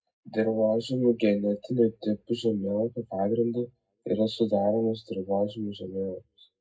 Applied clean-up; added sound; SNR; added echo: none; none; none; reverberation time 0.3 s.